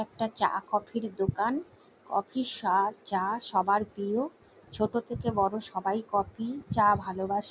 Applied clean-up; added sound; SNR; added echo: none; none; none; none.